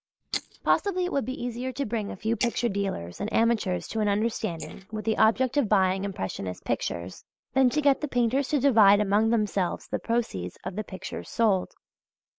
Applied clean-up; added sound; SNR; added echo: neural mask model Resemble Enhance denoiser.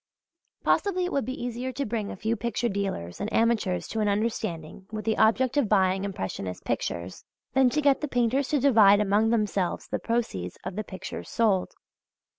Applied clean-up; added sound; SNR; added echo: none; none; none; none.